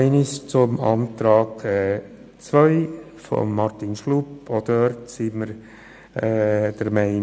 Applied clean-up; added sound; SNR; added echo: none; none; none; none.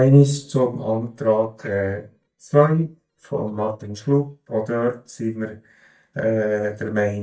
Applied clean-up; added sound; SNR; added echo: neural mask model DeepFilterNet 3.